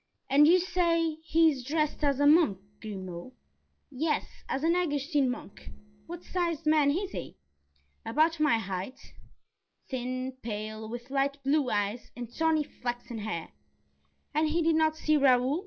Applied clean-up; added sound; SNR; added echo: neural separator model SepFormer DNS4.